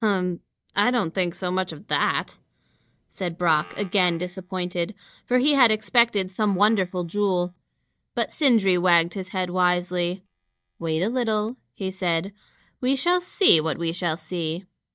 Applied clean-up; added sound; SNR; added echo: neural mask model DeepFilterNet 3.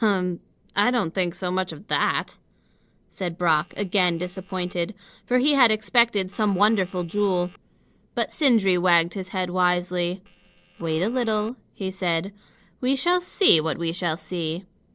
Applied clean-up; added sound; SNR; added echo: neural separator model SepFormer DNS4.